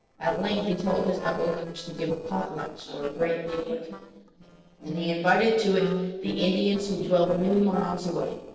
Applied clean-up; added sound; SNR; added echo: neural separator model SepFormer DNS4.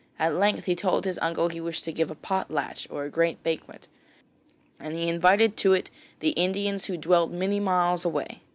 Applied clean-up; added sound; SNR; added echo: none; none; none; none.